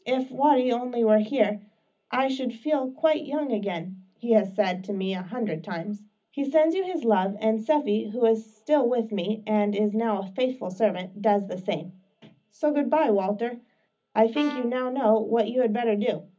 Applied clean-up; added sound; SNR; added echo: none; Brass instrument; 17 dB; reverberation time 0.4 s.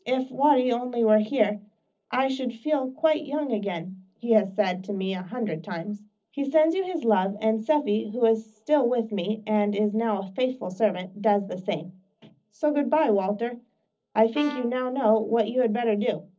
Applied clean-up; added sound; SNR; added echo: neural separator model SepFormer DNS4.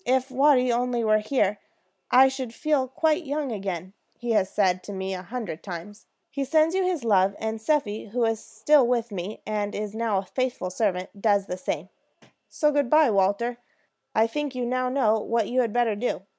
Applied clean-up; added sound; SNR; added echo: none; none; none; none.